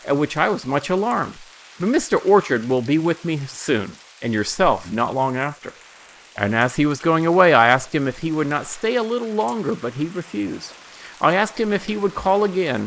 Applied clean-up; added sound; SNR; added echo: neural mask model Resemble Enhance denoiser.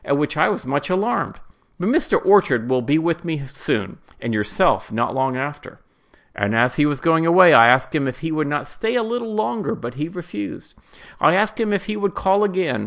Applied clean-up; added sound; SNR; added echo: none; none; none; none.